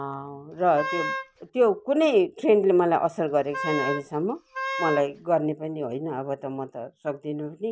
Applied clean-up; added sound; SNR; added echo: none; Wind instrument, woodwind instrument; 7 dB; none.